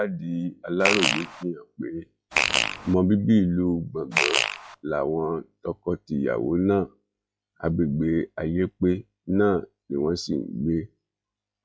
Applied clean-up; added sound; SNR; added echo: classical method log-MMSE.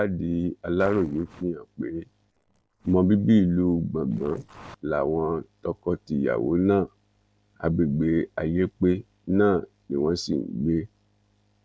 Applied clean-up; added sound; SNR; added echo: neural separator model SepFormer DNS4.